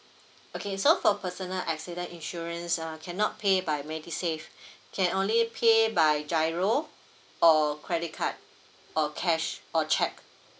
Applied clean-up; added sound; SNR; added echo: none; none; none; none.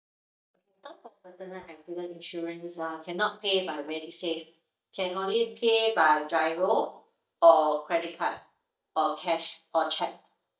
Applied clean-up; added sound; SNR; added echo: neural mask model DeepFilterNet 3.